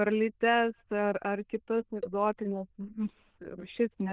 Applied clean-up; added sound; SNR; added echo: neural diffusion model UNIVERSE++.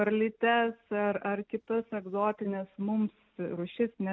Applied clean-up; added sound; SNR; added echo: none; none; none; none.